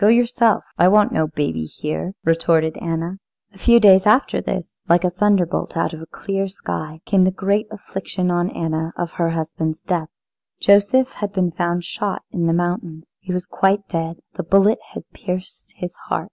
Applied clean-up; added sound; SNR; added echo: none; none; none; none.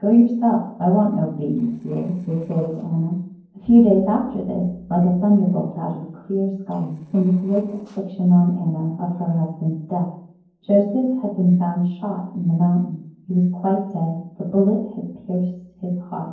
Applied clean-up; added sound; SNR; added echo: neural separator model SepFormer DNS4.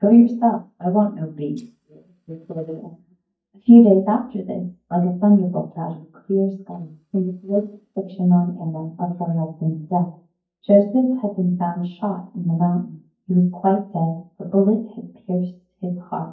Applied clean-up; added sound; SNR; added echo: neural mask model DeepFilterNet 3.